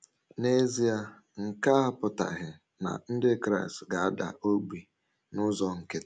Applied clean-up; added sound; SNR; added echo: none; none; none; none.